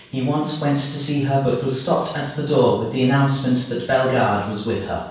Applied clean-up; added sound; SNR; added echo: none; none; none; reverberation time 0.7 s.